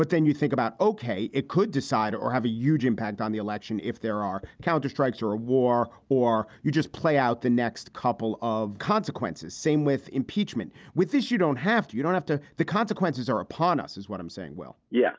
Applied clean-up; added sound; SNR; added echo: none; none; none; none.